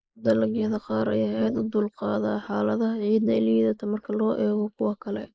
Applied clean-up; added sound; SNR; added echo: neural mask model Resemble Enhance denoiser.